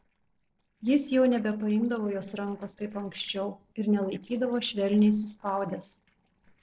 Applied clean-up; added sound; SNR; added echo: neural separator model SepFormer DNS4.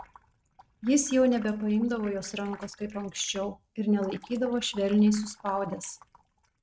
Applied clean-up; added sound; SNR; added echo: neural mask model RNNoise.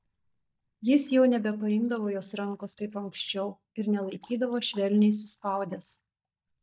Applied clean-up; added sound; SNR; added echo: neural mask model DeepFilterNet 3.